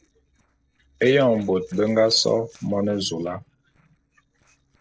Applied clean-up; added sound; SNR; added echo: neural separator model SepFormer DNS4.